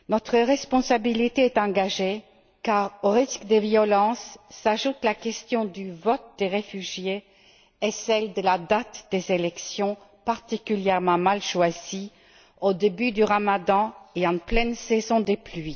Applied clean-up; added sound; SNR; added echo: none; none; none; none.